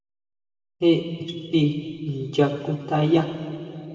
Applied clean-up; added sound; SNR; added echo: none; none; none; reverberation time 2.5 s.